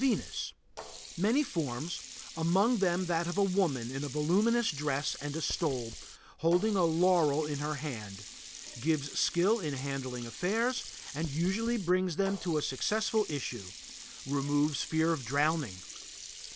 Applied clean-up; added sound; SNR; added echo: none; Sink (filling or washing); 14 dB; none.